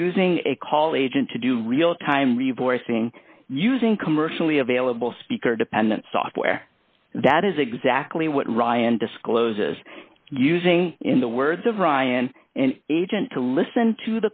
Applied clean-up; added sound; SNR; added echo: none; none; none; none.